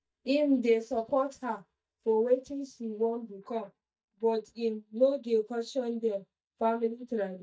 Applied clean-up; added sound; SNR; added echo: neural mask model DeepFilterNet 3.